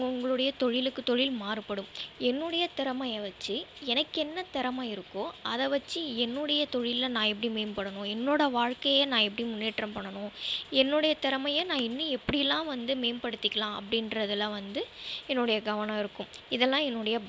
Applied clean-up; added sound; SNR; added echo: none; none; none; none.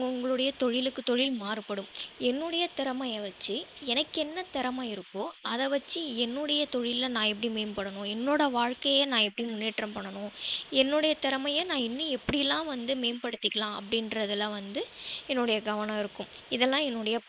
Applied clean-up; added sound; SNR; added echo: neural mask model Resemble Enhance denoiser.